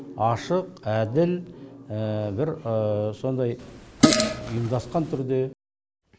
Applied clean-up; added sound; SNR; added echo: none; Fart; -2 dB; none.